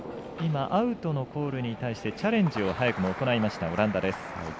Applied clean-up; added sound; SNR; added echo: none; none; none; none.